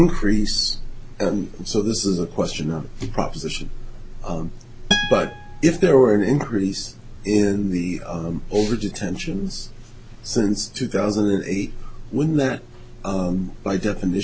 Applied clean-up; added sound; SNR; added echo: none; Acoustic guitar; 6 dB; none.